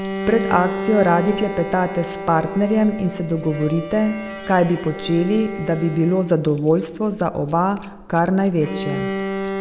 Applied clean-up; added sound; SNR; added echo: none; Keys jangling + Bowed string instrument; 9 dB; none.